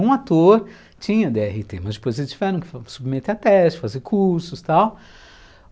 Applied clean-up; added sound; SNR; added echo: none; none; none; none.